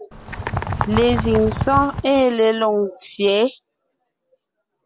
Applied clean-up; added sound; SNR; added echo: none; Bird; 4 dB; none.